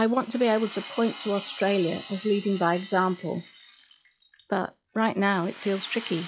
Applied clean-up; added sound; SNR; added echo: classical method log-MMSE.